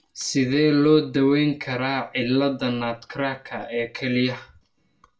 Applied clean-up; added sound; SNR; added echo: none; none; none; reverberation time 0.2 s.